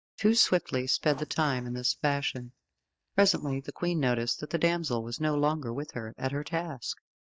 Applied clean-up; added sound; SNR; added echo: neural mask model DeepFilterNet 3.